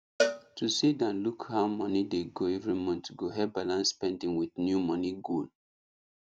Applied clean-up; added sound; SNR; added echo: none; Cowbell; 6 dB; none.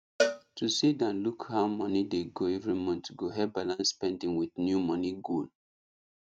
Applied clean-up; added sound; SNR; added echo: neural mask model RNNoise.